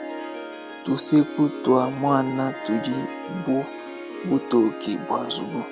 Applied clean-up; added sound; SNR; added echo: none; Harp; 9 dB; none.